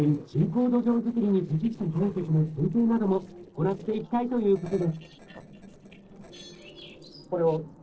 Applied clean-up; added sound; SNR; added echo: neural separator model SepFormer DNS4.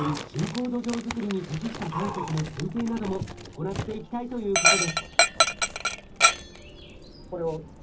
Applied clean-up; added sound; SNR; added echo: none; Dog; -3 dB; reverberation time 0.4 s.